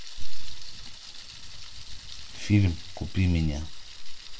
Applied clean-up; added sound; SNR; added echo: none; Thunder; 20 dB; reverberation time 0.2 s.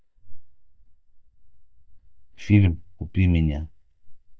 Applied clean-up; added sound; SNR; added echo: neural mask model DeepFilterNet 3.